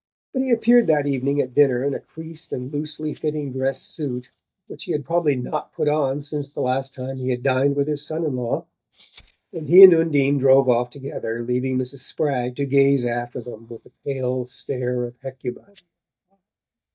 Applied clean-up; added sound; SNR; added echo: neural mask model DeepFilterNet 3.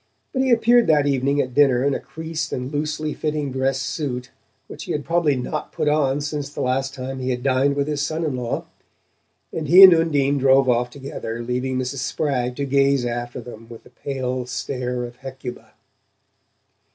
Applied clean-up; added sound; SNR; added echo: none; none; none; none.